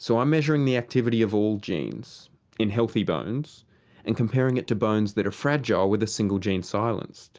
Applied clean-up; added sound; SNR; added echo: none; none; none; none.